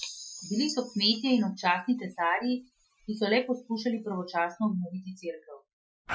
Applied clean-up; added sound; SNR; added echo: classical method Wiener filter.